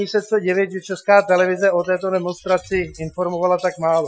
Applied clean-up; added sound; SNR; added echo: classical method Wiener filter.